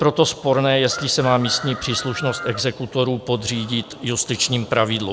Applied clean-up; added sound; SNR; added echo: none; Chicken, rooster; 13 dB; none.